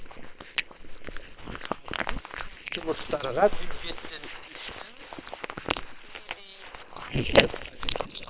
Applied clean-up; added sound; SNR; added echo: neural separator model SepFormer WHAM!.